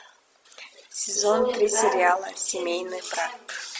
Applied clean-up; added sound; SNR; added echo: none; none; none; none.